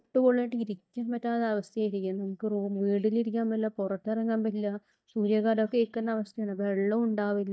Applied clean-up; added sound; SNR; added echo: neural mask model DeepFilterNet 3.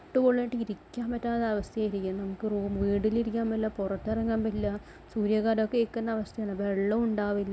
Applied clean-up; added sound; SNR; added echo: none; none; none; none.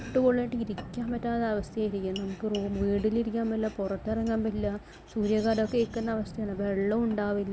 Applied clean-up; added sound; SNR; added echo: none; Domestic sounds, home sounds + Boom; 15 dB; none.